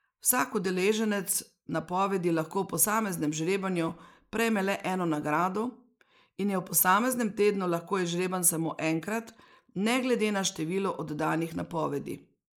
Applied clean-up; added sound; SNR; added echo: neural mask model Resemble Enhance denoiser.